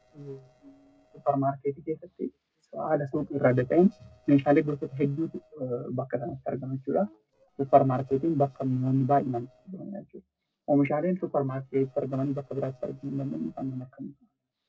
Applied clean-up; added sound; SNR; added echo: neural separator model SepFormer DNS4.